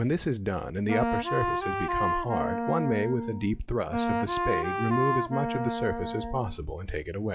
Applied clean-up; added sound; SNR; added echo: classical method log-MMSE.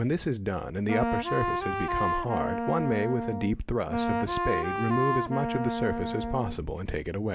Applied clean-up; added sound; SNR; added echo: none; Wind instrument, woodwind instrument; 1 dB; none.